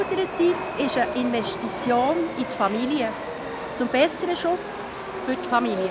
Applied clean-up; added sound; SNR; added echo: none; Chatter / Subway, metro, underground; 6 dB; none.